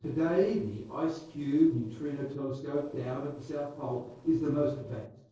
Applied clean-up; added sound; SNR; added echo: neural separator model SepFormer DNS4.